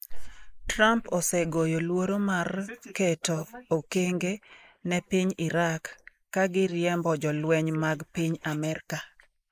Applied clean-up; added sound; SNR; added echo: neural mask model Resemble Enhance denoiser.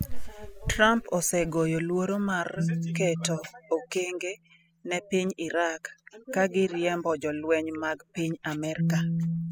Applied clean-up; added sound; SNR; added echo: classical method spectral subtraction.